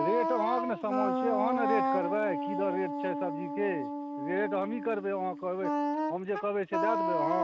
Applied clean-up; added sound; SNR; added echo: none; Wind instrument, woodwind instrument; 0 dB; none.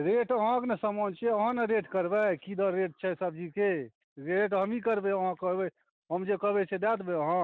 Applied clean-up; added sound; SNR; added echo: none; none; none; none.